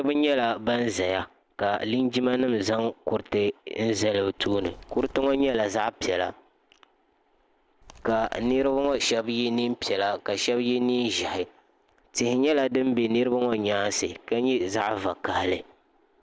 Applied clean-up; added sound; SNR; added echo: neural separator model SepFormer DNS4.